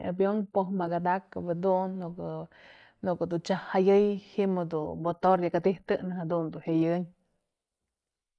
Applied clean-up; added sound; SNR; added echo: neural mask model Resemble Enhance denoiser.